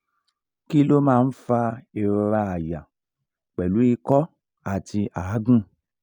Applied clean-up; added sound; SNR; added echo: none; none; none; none.